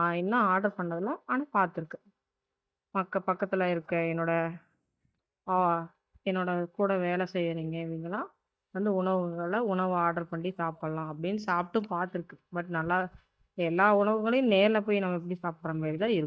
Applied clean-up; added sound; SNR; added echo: neural mask model DeepFilterNet 3.